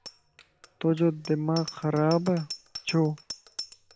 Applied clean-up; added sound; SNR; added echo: none; Bicycle bell; 15 dB; none.